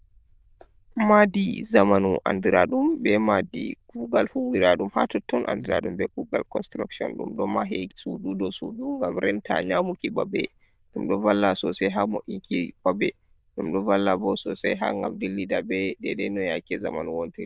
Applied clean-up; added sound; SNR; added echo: neural diffusion model UNIVERSE++.